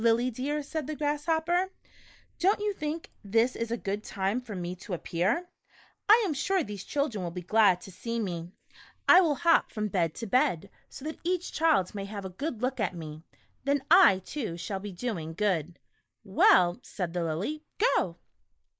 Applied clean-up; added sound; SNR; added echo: neural mask model Resemble Enhance denoiser.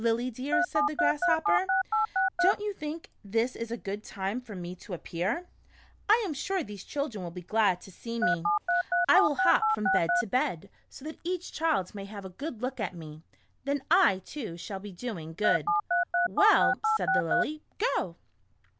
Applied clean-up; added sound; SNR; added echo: none; Telephone; -4 dB; none.